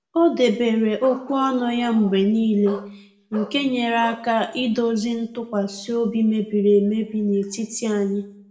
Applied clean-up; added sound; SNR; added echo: none; Bark; 18 dB; reverberation time 0.6 s.